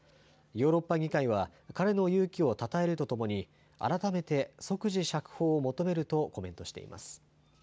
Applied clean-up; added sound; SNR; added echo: none; none; none; none.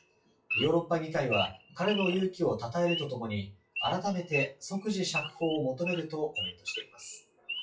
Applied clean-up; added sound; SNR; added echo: classical method WPE with log-MMSE.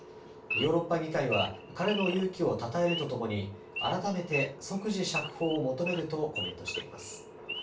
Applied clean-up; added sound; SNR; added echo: none; Idling / Wild animals; 7 dB; reverberation time 0.3 s.